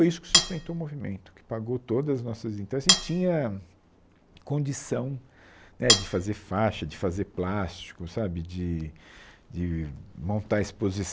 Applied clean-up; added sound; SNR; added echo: none; Cutlery, silverware; -5 dB; none.